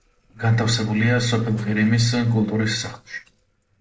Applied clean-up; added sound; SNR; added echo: neural separator model SepFormer DNS4.